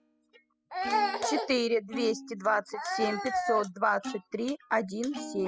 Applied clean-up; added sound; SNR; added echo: classical method spectral subtraction.